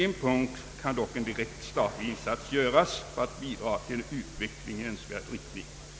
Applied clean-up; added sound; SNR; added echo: none; none; none; none.